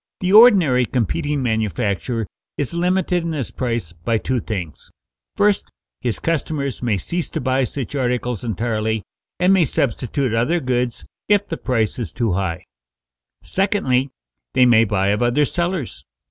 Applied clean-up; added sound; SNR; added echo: none; none; none; none.